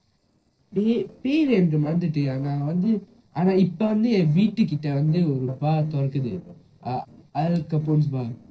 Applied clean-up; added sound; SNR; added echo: neural separator model SepFormer DNS4.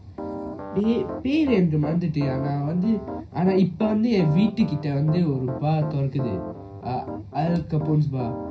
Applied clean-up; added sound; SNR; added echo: none; Piano; 11 dB; reverberation time 0.4 s.